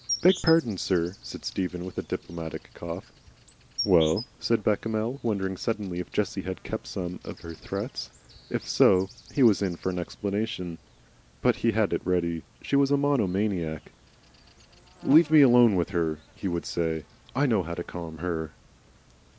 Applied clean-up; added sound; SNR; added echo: none; Insect; 18 dB; none.